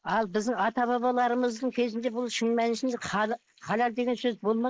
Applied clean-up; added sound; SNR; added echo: neural mask model Resemble Enhance denoiser.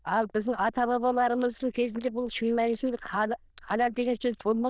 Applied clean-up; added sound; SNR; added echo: neural diffusion model UNIVERSE++.